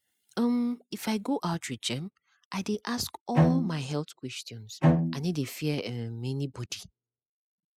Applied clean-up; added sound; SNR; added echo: classical method spectral subtraction.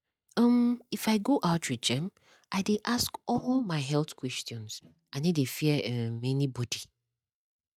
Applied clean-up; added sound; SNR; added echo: neural mask model DeepFilterNet 3.